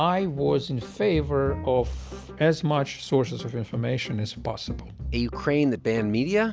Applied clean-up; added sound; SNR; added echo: none; none; none; none.